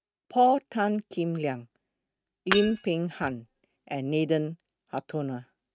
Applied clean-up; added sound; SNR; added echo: neural mask model RNNoise.